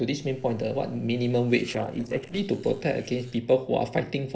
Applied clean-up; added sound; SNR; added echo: neural separator model SepFormer DNS4.